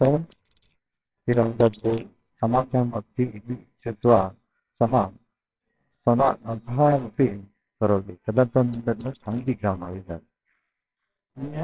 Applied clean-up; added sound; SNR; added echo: neural separator model SepFormer WHAMR!.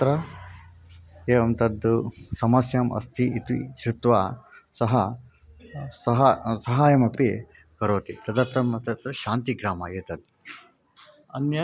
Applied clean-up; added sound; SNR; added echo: none; none; none; none.